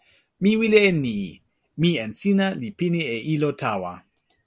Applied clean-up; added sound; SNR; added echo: none; none; none; none.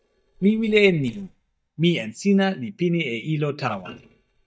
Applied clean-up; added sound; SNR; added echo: neural mask model DeepFilterNet 3.